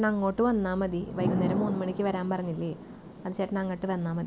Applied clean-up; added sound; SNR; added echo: none; Thunder / Rain; 7 dB; none.